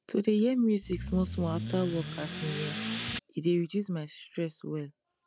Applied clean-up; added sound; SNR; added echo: none; Accelerating, revving, vroom / Car; 6 dB; none.